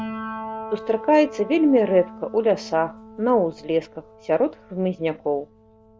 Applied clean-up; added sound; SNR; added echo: none; Piano; 15 dB; none.